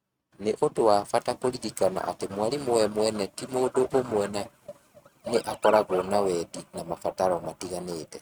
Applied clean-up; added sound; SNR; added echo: neural mask model RNNoise.